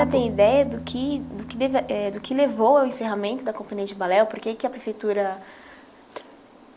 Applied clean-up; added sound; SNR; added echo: none; Piano; 16 dB; none.